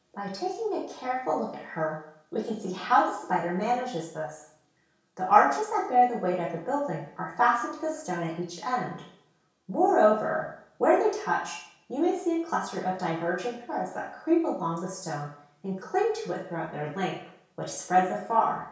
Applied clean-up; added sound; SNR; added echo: none; none; none; reverberation time 0.6 s.